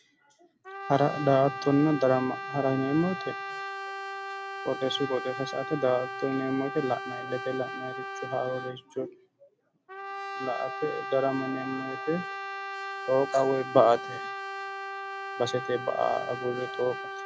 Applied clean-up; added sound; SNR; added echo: none; Brass instrument; 8 dB; none.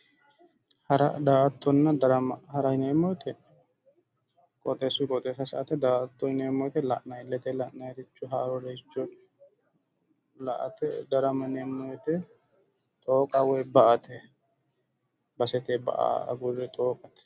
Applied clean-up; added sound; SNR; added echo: none; none; none; none.